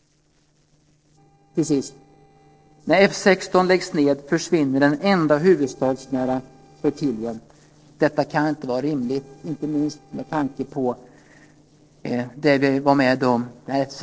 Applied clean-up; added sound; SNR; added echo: neural separator model SepFormer DNS4.